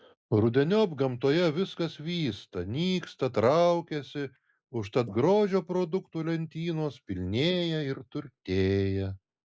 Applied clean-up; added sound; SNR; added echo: neural mask model Resemble Enhance denoiser.